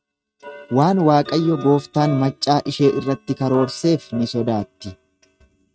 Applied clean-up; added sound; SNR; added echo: neural mask model RNNoise.